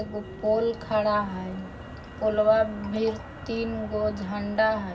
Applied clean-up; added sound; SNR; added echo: none; Motor vehicle (road); 13 dB; reverberation time 0.4 s.